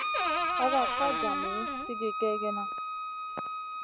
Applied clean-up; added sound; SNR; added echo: none; Cupboard open or close / Door + Bowed string instrument; -2 dB; none.